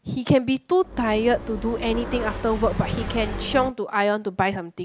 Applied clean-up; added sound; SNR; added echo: none; Motorcycle; 7 dB; none.